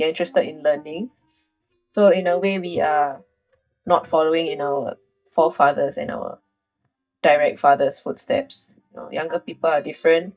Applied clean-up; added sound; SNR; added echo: neural mask model DeepFilterNet 3.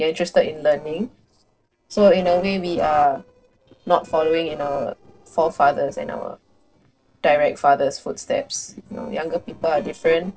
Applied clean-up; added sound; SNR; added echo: neural separator model SepFormer DNS4.